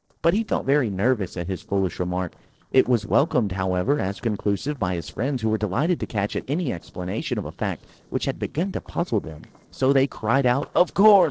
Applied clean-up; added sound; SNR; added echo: neural separator model SepFormer DNS4.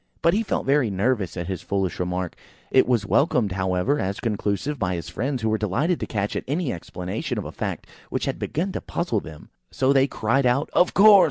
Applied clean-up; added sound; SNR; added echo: none; none; none; none.